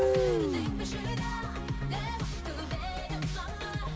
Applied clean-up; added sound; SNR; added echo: none; Guitar; 0 dB; reverberation time 2.0 s.